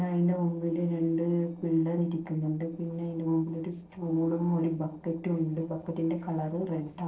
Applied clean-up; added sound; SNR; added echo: neural separator model SepFormer DNS4.